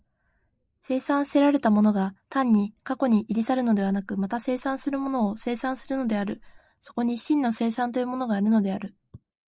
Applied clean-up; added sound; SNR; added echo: neural mask model Resemble Enhance denoiser.